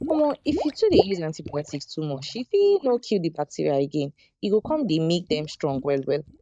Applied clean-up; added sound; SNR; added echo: neural mask model DeepFilterNet 3.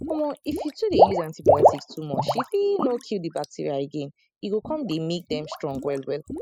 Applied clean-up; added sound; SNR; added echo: classical method spectral subtraction.